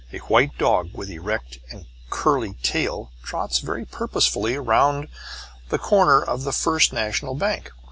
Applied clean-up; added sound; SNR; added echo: none; none; none; none.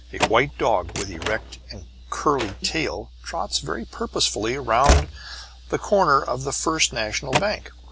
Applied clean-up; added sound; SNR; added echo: none; Slam / Train; 5 dB; none.